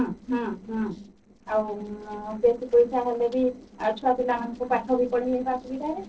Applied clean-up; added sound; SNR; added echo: neural separator model SepFormer DNS4.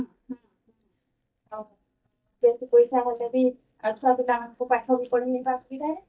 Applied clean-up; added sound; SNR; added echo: neural mask model DeepFilterNet 3.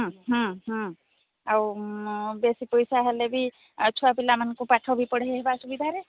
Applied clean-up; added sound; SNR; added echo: none; none; none; none.